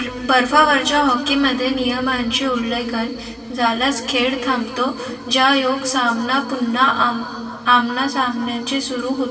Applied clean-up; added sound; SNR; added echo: none; none; none; reverberation time 2.5 s.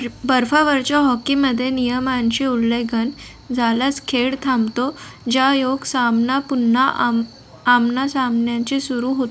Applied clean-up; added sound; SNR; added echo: none; none; none; none.